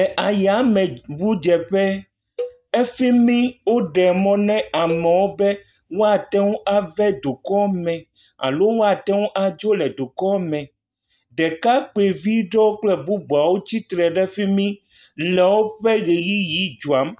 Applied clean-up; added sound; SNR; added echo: neural mask model DeepFilterNet 3.